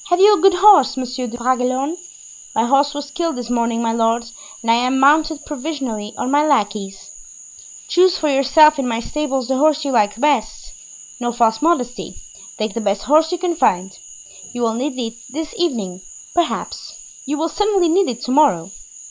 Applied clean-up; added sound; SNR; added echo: none; Cricket / Frog; 19 dB; none.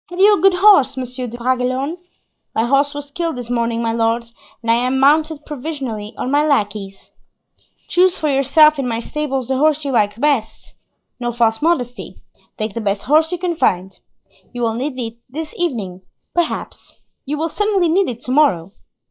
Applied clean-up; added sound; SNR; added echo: neural mask model DeepFilterNet 3.